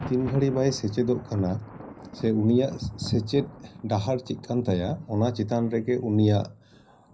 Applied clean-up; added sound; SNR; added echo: none; Thunder; 17 dB; reverberation time 0.4 s.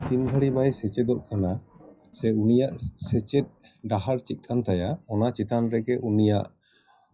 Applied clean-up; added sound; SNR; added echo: classical method WPE with log-MMSE.